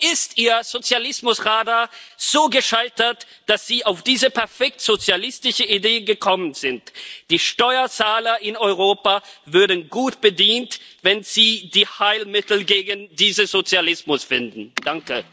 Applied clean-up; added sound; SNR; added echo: none; none; none; none.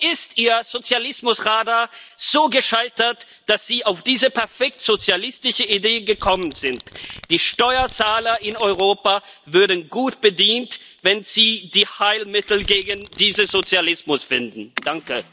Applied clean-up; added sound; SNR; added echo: none; Domestic sounds, home sounds; 18 dB; none.